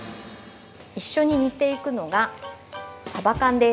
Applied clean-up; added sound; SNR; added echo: none; none; none; none.